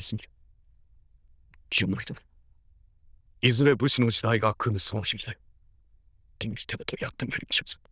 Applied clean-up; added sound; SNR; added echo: neural diffusion model UNIVERSE++.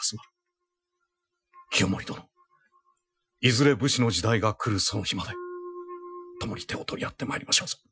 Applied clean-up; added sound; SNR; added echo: classical method Wiener filter.